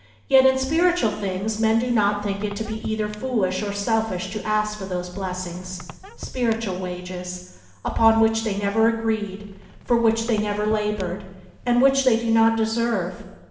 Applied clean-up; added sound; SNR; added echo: none; Squeak; 20 dB; reverberation time 1.0 s.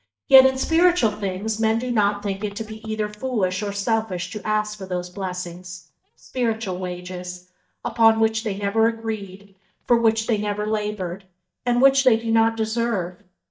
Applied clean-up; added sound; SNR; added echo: neural mask model DeepFilterNet 3.